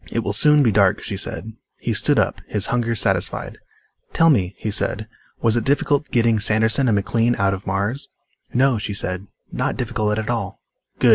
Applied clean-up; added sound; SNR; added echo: none; none; none; none.